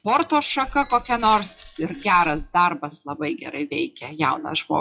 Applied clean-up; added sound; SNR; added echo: classical method WPE with log-MMSE.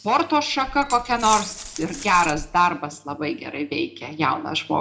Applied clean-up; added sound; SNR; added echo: none; Glass; 12 dB; reverberation time 0.5 s.